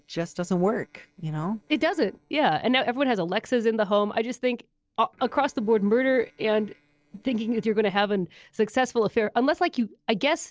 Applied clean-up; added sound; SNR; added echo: neural separator model SepFormer DNS4.